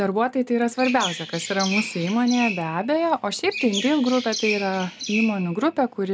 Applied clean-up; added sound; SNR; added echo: none; Chirp, tweet; 9 dB; none.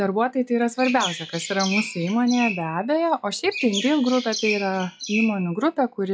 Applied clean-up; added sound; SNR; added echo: classical method log-MMSE.